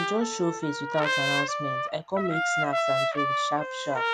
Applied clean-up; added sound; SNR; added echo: none; Trumpet; -2 dB; none.